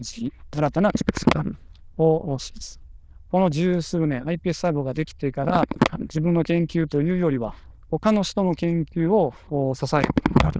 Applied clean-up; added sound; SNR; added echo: neural diffusion model UNIVERSE++.